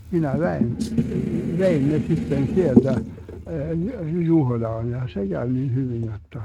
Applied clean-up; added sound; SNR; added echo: neural mask model RNNoise.